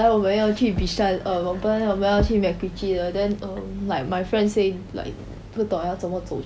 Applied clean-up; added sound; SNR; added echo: none; none; none; none.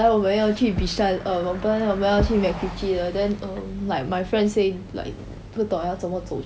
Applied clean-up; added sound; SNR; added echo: none; Car passing by; 20 dB; none.